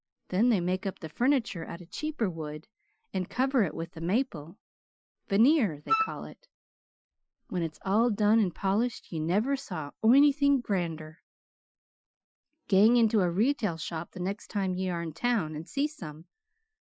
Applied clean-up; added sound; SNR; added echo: classical method Wiener filter.